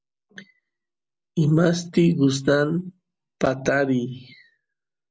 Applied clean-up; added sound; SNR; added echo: none; none; none; none.